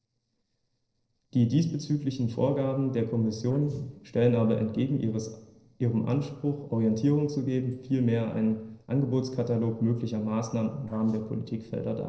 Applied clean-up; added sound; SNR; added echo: neural separator model SepFormer DNS4.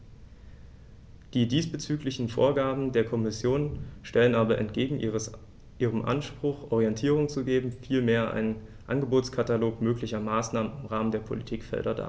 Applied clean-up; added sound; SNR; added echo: none; none; none; none.